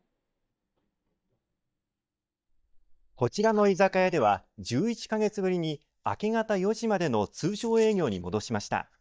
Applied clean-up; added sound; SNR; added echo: neural mask model DeepFilterNet 3.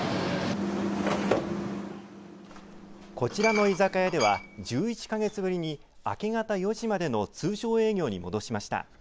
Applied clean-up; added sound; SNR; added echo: none; none; none; none.